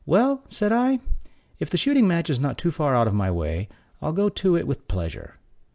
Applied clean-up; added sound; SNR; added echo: none; none; none; none.